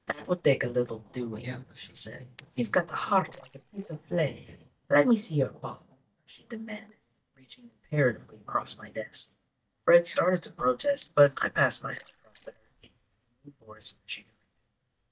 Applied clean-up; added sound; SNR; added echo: neural mask model DeepFilterNet 3.